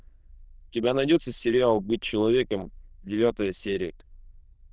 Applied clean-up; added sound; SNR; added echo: neural diffusion model UNIVERSE++.